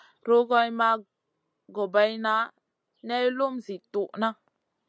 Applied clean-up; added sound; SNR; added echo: none; none; none; none.